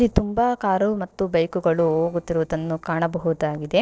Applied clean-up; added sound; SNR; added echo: neural separator model SepFormer DNS4.